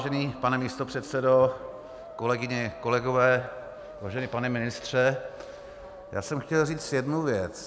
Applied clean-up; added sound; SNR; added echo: none; Musical instrument; 17 dB; none.